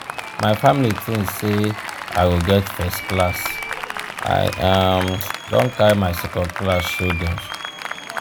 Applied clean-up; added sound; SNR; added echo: none; Applause; 9 dB; none.